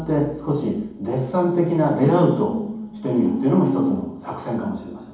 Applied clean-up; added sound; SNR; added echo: none; none; none; reverberation time 1.2 s.